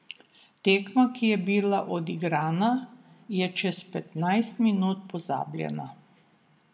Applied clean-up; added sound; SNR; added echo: none; none; none; reverberation time 0.9 s.